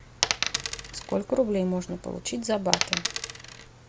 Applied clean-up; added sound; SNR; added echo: none; Coin (dropping); 0 dB; none.